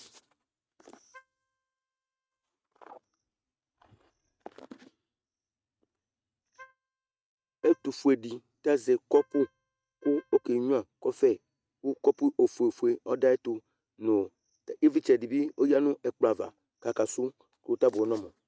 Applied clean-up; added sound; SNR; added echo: neural mask model RNNoise.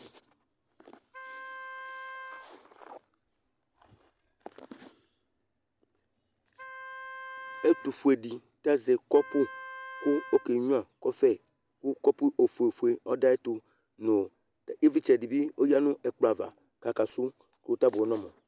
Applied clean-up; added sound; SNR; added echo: none; Wind instrument, woodwind instrument; 16 dB; none.